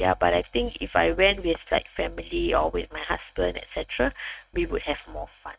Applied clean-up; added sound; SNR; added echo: neural mask model RNNoise.